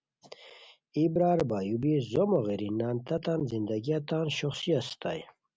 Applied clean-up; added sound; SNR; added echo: none; none; none; none.